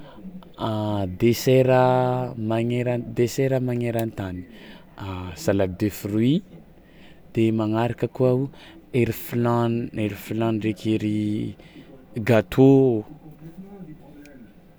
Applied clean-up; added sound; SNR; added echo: none; none; none; none.